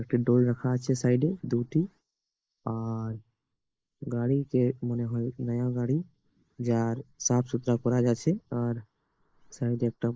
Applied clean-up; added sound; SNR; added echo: neural mask model Resemble Enhance denoiser.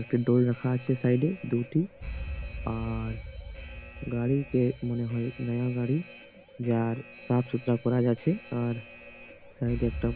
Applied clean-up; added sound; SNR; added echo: none; Alarm; 13 dB; none.